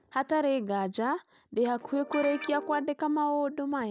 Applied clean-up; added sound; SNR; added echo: none; Guitar; 12 dB; none.